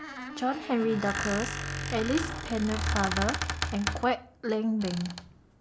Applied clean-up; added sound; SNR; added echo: none; Squeak; 4 dB; none.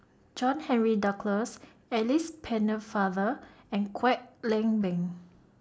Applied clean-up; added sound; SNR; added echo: none; none; none; none.